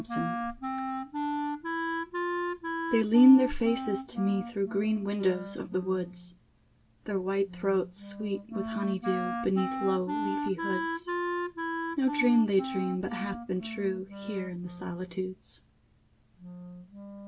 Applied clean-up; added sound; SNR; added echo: none; Wind instrument, woodwind instrument; 6 dB; none.